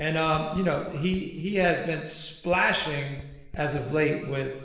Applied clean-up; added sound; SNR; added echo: none; Writing; 19 dB; reverberation time 1.1 s.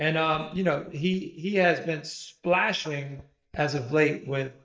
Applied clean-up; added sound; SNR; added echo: neural mask model DeepFilterNet 3.